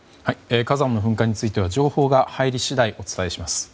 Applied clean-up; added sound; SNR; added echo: none; none; none; none.